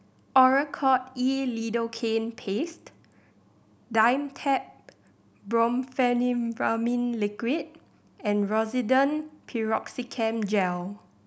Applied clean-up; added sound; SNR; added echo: none; none; none; none.